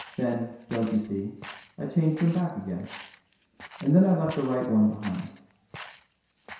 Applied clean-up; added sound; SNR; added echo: none; Walk, footsteps; 19 dB; reverberation time 0.7 s.